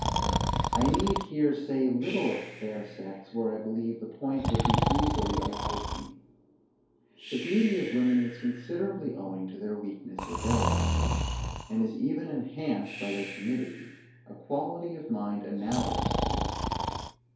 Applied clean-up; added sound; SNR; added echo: none; Breathing; 1 dB; reverberation time 2.4 s.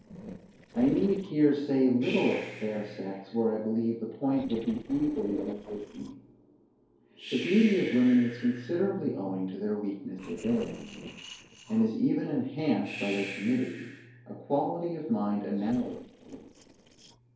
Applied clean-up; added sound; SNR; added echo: neural separator model SepFormer DNS4.